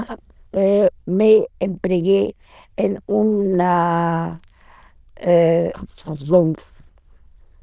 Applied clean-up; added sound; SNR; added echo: neural diffusion model UNIVERSE++.